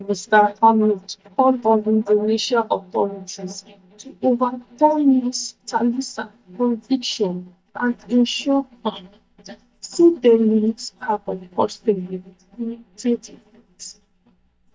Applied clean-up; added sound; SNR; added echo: neural mask model DeepFilterNet 3.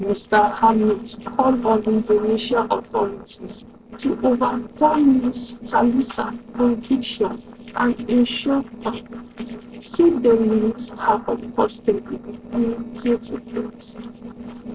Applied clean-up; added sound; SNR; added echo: neural separator model SepFormer DNS4.